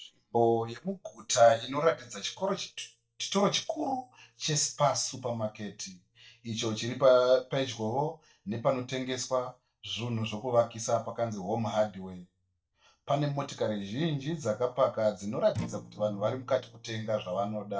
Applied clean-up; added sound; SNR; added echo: neural mask model DeepFilterNet 3.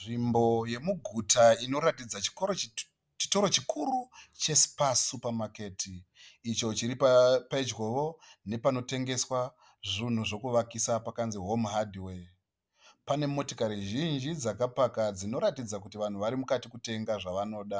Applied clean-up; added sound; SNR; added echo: none; none; none; none.